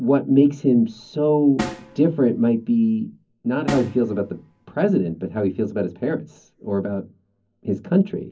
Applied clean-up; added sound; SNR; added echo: none; Snare drum; 14 dB; reverberation time 0.4 s.